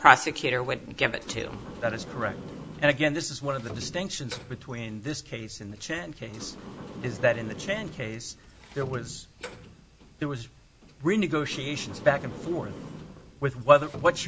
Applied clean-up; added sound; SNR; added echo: none; Sliding door; 15 dB; none.